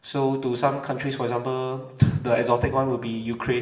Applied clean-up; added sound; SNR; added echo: none; none; none; reverberation time 1.3 s.